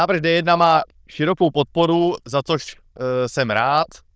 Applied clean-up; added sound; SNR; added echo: neural diffusion model UNIVERSE++.